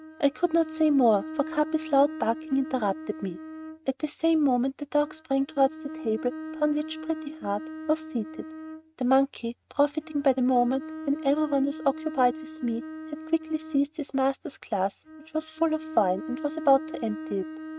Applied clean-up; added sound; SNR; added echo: neural mask model RNNoise.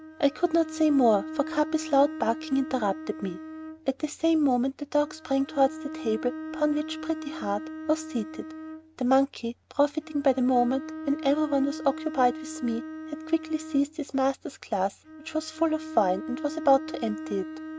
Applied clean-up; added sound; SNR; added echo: none; Bowed string instrument; 11 dB; none.